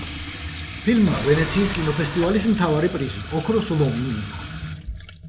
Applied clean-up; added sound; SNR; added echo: none; Tools + Sink (filling or washing) / Water tap, faucet; 8 dB; none.